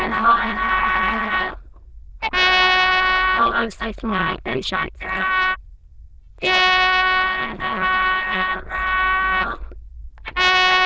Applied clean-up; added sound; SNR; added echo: neural diffusion model UNIVERSE++.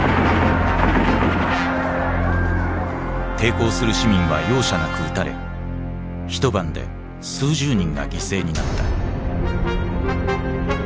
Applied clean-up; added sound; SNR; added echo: none; none; none; none.